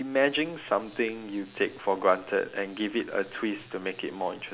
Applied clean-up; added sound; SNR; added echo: none; none; none; none.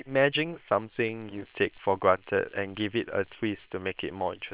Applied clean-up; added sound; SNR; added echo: neural separator model SepFormer WHAM!.